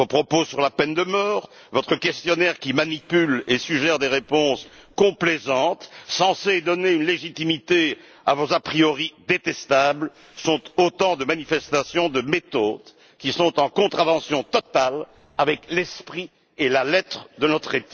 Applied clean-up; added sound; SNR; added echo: neural separator model SepFormer DNS4.